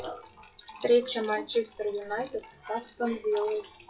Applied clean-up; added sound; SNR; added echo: classical method WPE with log-MMSE.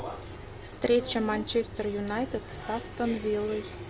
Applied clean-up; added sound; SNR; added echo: none; none; none; none.